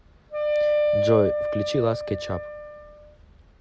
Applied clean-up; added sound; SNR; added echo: none; Wind instrument, woodwind instrument; -2 dB; none.